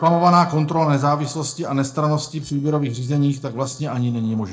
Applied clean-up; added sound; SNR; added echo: neural separator model SepFormer DNS4.